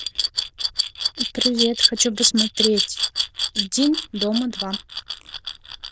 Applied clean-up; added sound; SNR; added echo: neural diffusion model UNIVERSE++.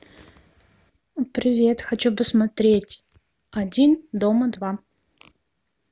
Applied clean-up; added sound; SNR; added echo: none; none; none; none.